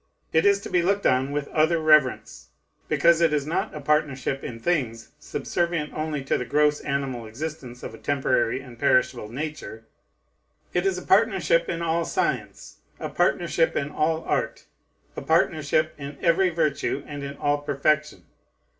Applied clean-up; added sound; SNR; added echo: none; none; none; reverberation time 0.2 s.